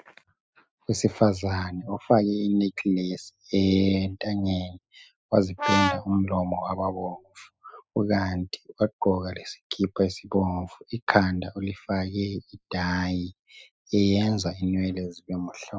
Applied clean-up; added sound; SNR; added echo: classical method spectral subtraction.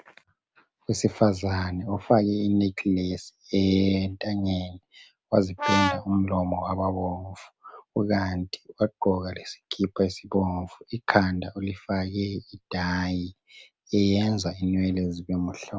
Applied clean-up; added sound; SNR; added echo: none; Brass instrument; 2 dB; none.